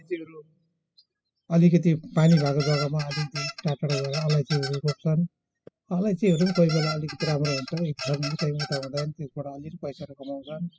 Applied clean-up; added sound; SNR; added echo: classical method spectral subtraction.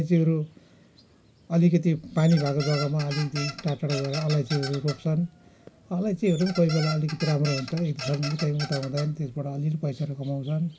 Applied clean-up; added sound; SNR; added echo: none; Squeak; 12 dB; none.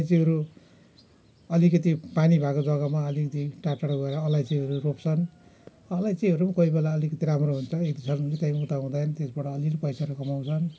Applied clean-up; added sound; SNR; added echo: none; none; none; none.